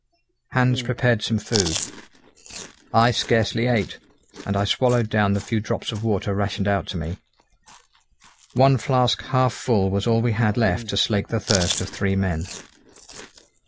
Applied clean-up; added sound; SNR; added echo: none; Chewing, mastication; 13 dB; none.